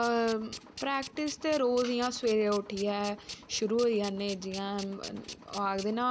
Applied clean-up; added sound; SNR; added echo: none; Tools; 15 dB; none.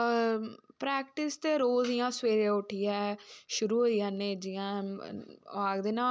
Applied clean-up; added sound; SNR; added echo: none; none; none; none.